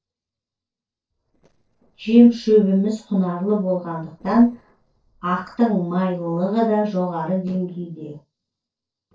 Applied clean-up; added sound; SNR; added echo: neural separator model SepFormer DNS4.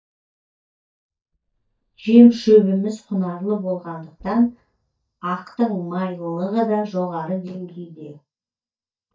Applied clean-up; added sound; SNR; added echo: neural mask model DeepFilterNet 3.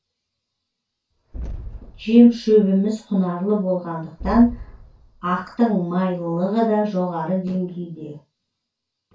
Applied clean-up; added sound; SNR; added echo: none; Boom; 15 dB; reverberation time 0.2 s.